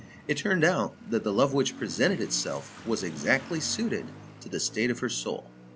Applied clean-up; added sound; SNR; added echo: none; Motorcycle / Accelerating, revving, vroom; 16 dB; none.